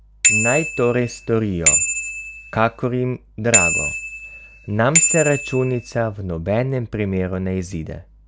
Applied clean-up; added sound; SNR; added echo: none; Bicycle bell; -1 dB; none.